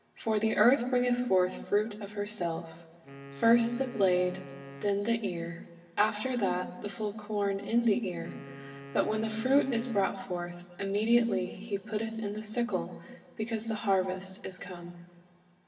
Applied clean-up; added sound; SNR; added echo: none; Wind instrument, woodwind instrument; 17 dB; reverberation time 1.4 s.